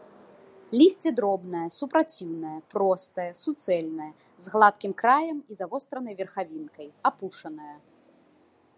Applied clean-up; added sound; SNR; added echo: none; none; none; none.